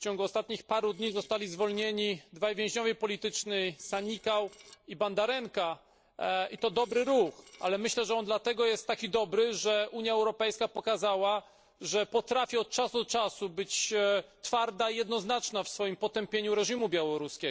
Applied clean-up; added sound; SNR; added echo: neural separator model SepFormer DNS4.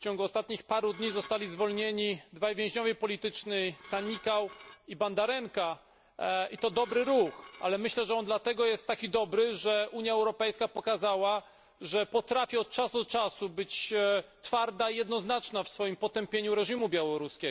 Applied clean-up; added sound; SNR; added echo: none; Dishes, pots, and pans / Glass; 18 dB; none.